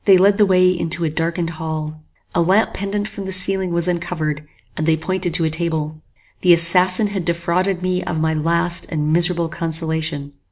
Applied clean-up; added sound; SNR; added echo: none; none; none; none.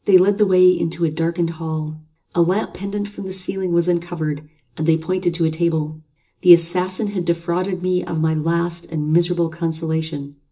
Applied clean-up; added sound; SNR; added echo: none; none; none; reverberation time 0.2 s.